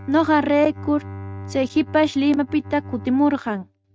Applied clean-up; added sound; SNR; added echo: neural mask model RNNoise.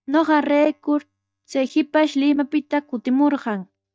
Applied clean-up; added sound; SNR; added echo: neural mask model DeepFilterNet 3.